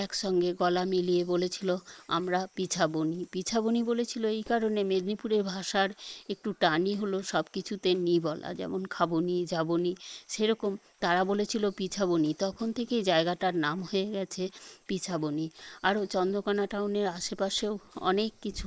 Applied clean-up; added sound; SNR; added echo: neural mask model Resemble Enhance denoiser.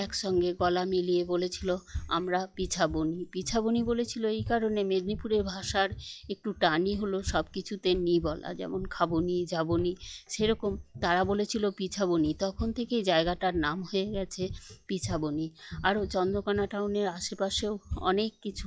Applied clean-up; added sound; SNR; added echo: classical method log-MMSE.